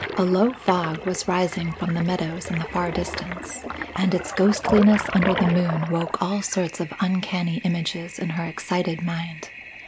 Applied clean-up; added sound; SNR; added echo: none; Toilet flush; 9 dB; none.